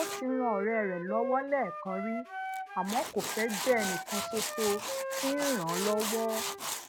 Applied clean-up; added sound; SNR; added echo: none; Tools + Wind instrument, woodwind instrument; 4 dB; none.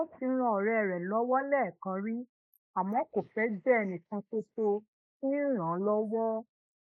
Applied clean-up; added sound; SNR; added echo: neural mask model Resemble Enhance denoiser.